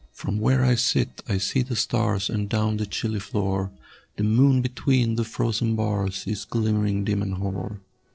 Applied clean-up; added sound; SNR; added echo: neural separator model SepFormer DNS4.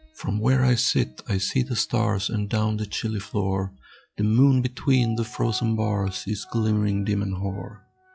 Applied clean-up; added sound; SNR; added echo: classical method log-MMSE.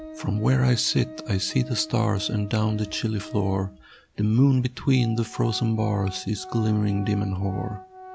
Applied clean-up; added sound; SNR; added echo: none; Organ; 17 dB; none.